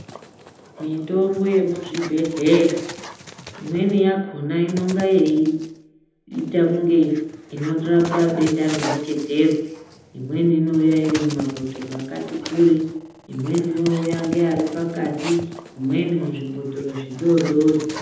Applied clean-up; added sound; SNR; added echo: none; Dog; 15 dB; reverberation time 0.8 s.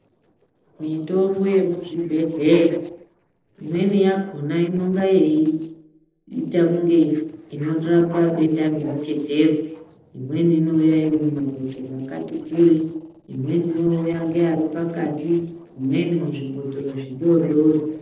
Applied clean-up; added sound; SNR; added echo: neural separator model SepFormer DNS4.